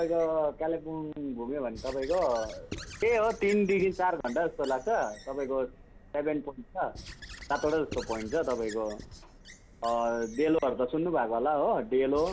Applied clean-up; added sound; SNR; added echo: none; Squeak / Writing + Subway, metro, underground; 17 dB; none.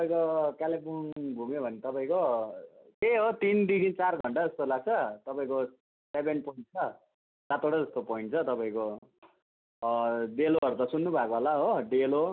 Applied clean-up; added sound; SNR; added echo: none; none; none; none.